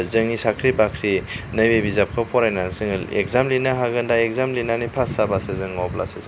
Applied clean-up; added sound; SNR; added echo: none; none; none; none.